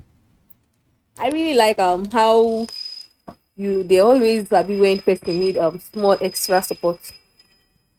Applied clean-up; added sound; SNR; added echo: neural mask model RNNoise.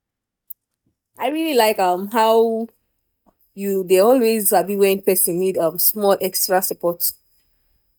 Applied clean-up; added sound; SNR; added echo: neural mask model DeepFilterNet 3.